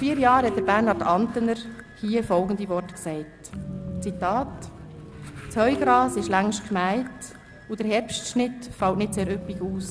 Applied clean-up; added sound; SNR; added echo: none; Train; 11 dB; none.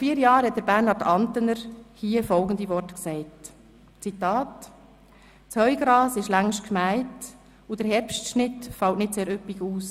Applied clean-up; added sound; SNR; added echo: none; none; none; none.